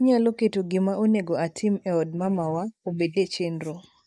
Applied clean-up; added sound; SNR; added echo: neural mask model Resemble Enhance denoiser.